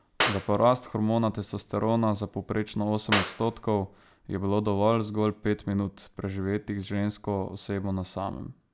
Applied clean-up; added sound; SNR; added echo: none; Clapping; 6 dB; none.